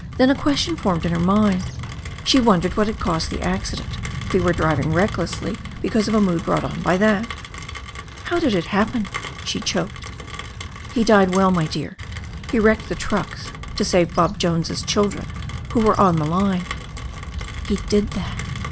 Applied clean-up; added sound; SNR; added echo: none; Rain; 9 dB; none.